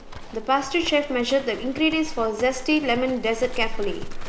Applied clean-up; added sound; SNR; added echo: none; Livestock, farm animals, working animals; 8 dB; none.